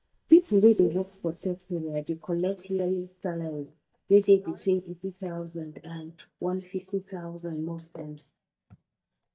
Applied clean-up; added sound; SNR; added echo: neural mask model DeepFilterNet 3.